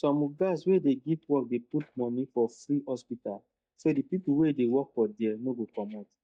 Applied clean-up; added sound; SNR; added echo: neural mask model DeepFilterNet 3.